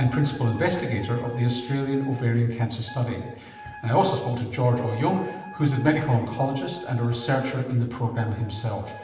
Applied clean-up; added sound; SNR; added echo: none; Wind instrument, woodwind instrument; 18 dB; reverberation time 1.0 s.